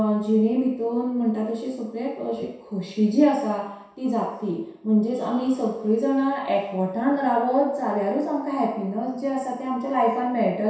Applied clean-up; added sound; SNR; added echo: none; none; none; reverberation time 0.7 s.